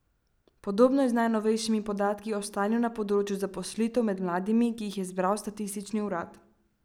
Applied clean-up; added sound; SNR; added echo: none; none; none; none.